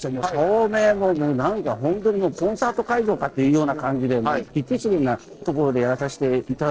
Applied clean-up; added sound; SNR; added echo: neural separator model SepFormer DNS4.